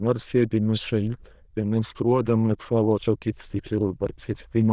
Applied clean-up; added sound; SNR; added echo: neural diffusion model UNIVERSE++.